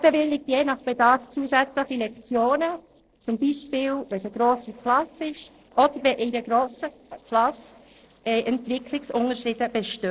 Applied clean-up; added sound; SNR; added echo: neural separator model SepFormer DNS4.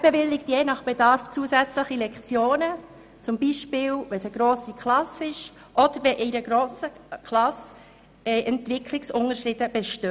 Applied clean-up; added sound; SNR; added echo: none; none; none; none.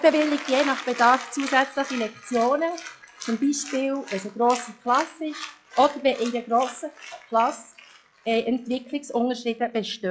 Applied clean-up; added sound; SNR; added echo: classical method log-MMSE.